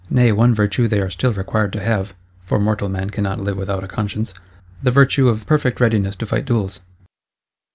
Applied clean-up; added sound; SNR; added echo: none; none; none; none.